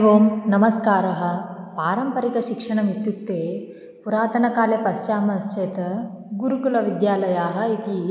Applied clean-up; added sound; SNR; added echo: none; none; none; none.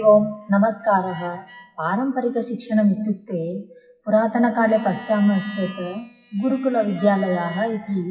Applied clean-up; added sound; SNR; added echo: classical method WPE with log-MMSE.